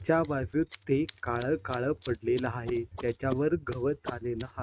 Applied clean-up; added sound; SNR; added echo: neural mask model RNNoise.